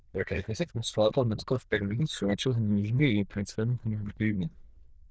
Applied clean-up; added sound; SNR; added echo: neural diffusion model UNIVERSE++.